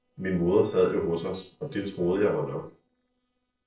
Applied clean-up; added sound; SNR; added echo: neural separator model SepFormer DNS4.